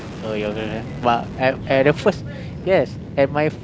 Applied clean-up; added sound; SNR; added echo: none; Fixed-wing aircraft, airplane; 10 dB; none.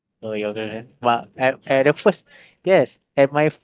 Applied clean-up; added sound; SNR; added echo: neural mask model DeepFilterNet 3.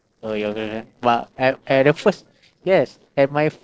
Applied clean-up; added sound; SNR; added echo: neural separator model SepFormer DNS4.